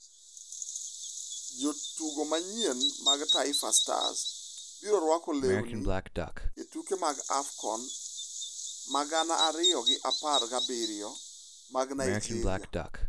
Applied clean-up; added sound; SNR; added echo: none; Bird vocalization, bird call, bird song; 1 dB; none.